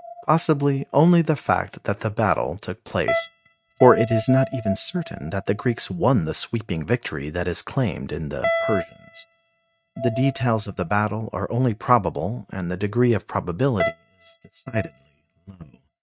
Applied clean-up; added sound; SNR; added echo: neural mask model RNNoise.